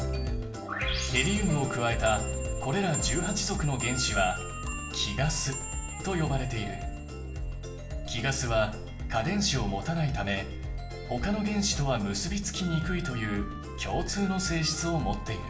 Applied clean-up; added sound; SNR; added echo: none; Clock; 14 dB; reverberation time 0.4 s.